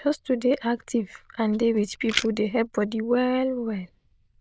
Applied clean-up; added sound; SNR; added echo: neural diffusion model UNIVERSE++.